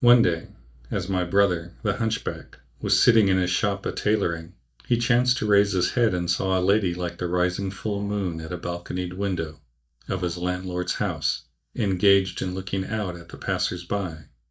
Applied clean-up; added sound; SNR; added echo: neural mask model DeepFilterNet 3.